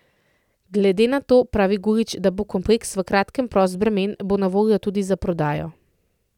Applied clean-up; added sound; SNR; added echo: none; none; none; none.